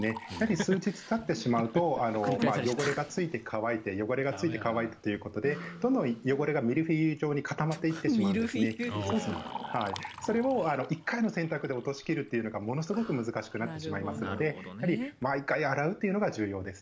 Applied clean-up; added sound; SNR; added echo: none; Liquid + Cough; 20 dB; none.